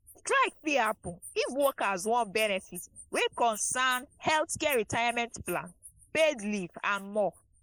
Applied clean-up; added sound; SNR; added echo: neural mask model Resemble Enhance denoiser.